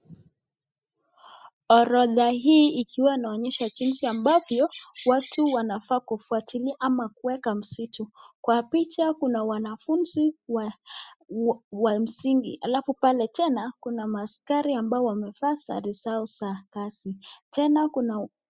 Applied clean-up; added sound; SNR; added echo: classical method spectral subtraction.